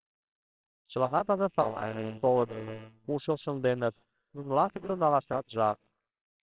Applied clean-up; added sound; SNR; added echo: neural separator model SepFormer WHAMR!.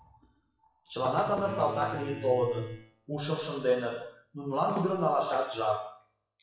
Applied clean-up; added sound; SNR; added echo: classical method WPE with log-MMSE.